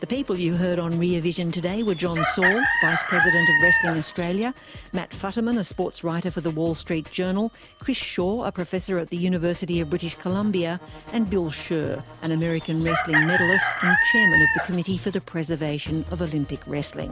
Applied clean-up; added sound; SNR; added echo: none; Chicken, rooster; -3 dB; none.